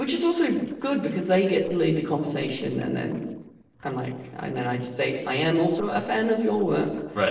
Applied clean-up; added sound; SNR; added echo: neural separator model SepFormer DNS4.